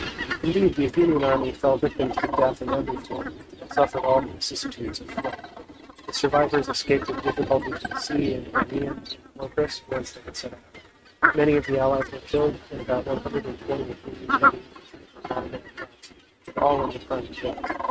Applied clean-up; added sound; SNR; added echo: neural mask model RNNoise.